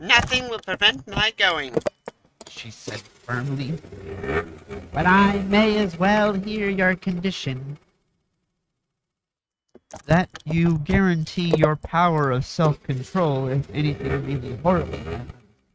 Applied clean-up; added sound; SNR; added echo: neural mask model RNNoise.